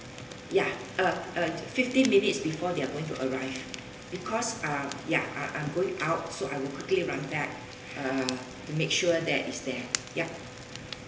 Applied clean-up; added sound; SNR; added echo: none; Fire; 13 dB; reverberation time 1.4 s.